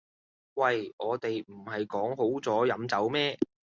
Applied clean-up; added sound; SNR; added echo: none; none; none; none.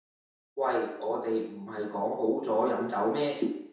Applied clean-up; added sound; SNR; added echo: none; none; none; reverberation time 0.7 s.